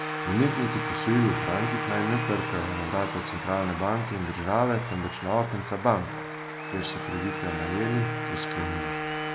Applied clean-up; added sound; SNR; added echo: none; Applause / Crowd / Cheering + Wind instrument, woodwind instrument; 4 dB; none.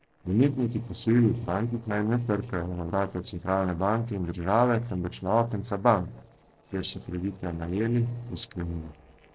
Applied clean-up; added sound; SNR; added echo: neural separator model SepFormer DNS4.